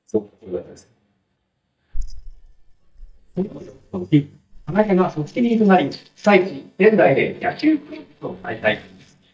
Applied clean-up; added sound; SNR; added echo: neural mask model DeepFilterNet 3.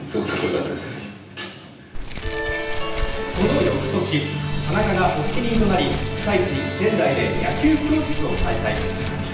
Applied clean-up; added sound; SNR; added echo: none; Keys jangling; 2 dB; reverberation time 0.9 s.